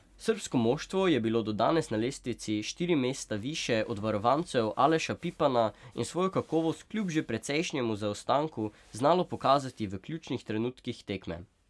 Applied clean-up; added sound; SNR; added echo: none; none; none; none.